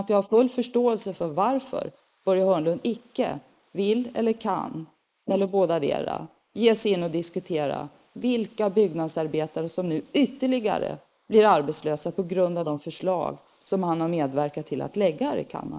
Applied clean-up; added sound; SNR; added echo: neural mask model Resemble Enhance denoiser.